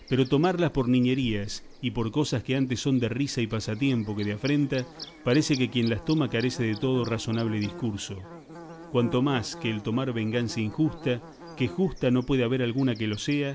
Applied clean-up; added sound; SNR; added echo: none; Buzz / Bird; 18 dB; none.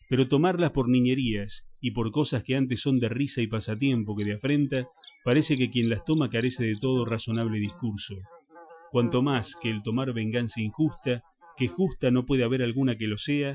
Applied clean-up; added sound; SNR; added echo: classical method Wiener filter.